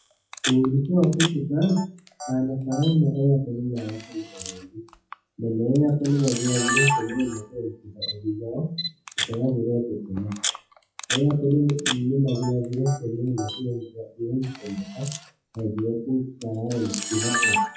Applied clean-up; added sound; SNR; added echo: classical method WPE with log-MMSE.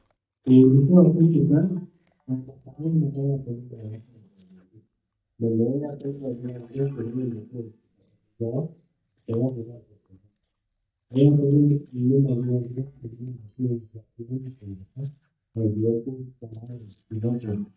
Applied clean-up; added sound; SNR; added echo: neural mask model DeepFilterNet 3.